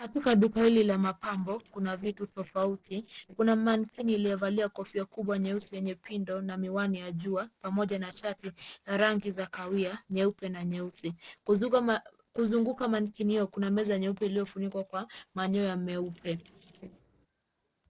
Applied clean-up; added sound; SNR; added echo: neural separator model SepFormer DNS4.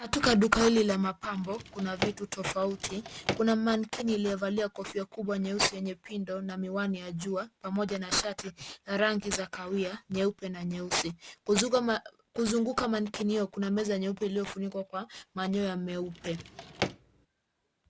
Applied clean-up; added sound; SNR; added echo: none; Drawer open or close; 8 dB; none.